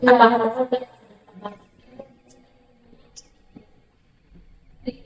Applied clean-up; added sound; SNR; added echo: neural mask model DeepFilterNet 3.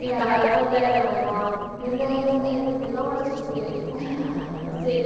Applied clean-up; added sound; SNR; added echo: neural separator model SepFormer DNS4.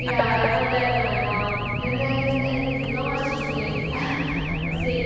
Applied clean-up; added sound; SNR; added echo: none; Race car, auto racing / Alarm; 0 dB; reverberation time 2.1 s.